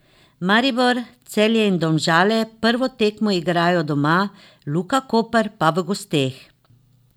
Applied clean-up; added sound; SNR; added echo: none; none; none; none.